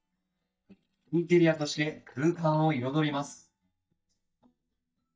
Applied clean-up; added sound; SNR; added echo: neural mask model DeepFilterNet 3.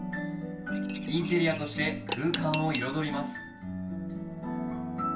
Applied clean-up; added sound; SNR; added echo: none; Cutlery, silverware / Dishes, pots, and pans; 5 dB; reverberation time 0.3 s.